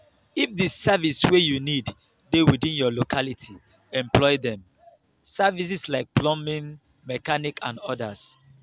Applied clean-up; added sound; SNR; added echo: none; none; none; none.